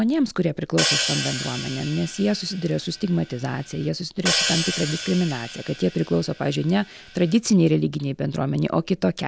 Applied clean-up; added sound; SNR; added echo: none; Hi-hat; 6 dB; none.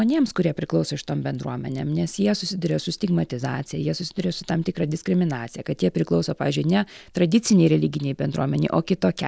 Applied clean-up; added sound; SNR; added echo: none; none; none; none.